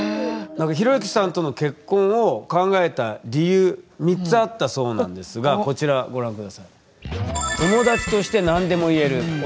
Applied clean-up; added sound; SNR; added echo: none; none; none; none.